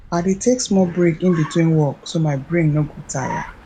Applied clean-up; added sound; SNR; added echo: none; Car; 18 dB; none.